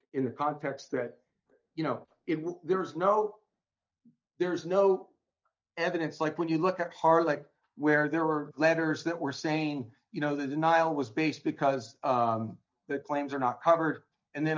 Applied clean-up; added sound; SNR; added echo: neural mask model DeepFilterNet 3.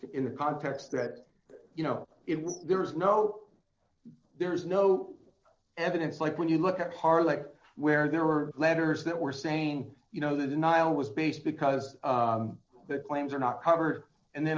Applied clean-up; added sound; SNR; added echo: neural separator model SepFormer DNS4.